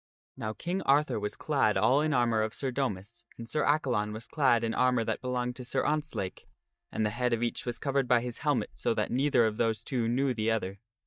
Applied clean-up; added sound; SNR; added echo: neural mask model DeepFilterNet 3.